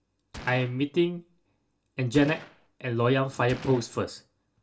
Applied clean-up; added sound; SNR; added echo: none; Gunshot, gunfire; 18 dB; reverberation time 0.2 s.